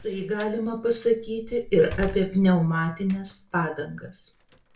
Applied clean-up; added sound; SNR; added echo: none; Slam; 16 dB; reverberation time 0.2 s.